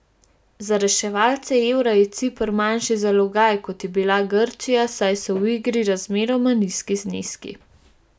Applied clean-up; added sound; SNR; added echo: none; none; none; none.